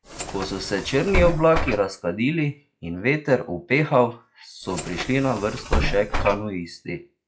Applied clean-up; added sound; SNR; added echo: classical method log-MMSE.